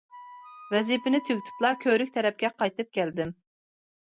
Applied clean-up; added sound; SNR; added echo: none; Wind instrument, woodwind instrument; 18 dB; none.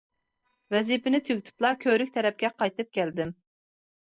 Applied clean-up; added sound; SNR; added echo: neural separator model SepFormer DNS4.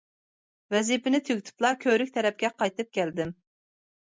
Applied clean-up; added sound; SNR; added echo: none; none; none; none.